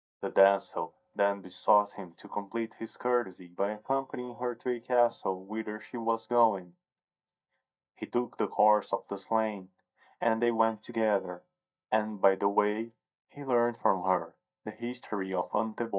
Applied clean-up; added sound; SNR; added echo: neural mask model DeepFilterNet 3.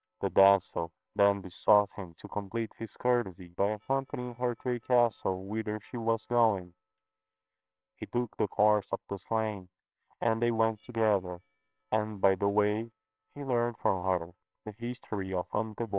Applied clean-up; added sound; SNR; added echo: neural separator model SepFormer WHAMR!.